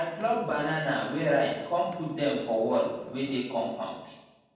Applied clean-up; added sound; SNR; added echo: none; Skateboard; 19 dB; reverberation time 1.2 s.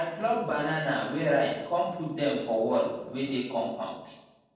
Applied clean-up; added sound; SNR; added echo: neural separator model SepFormer DNS4.